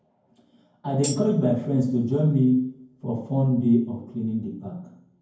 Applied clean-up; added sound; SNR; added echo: none; Tambourine; 13 dB; reverberation time 0.9 s.